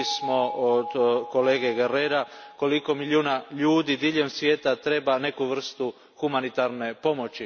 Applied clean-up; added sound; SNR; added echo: none; Bell; 16 dB; none.